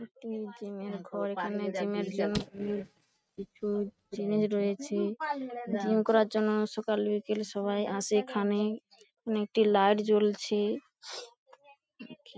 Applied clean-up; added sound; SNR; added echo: neural mask model RNNoise.